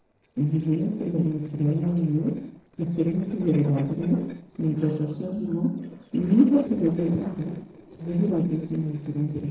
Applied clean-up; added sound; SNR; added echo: neural separator model SepFormer DNS4.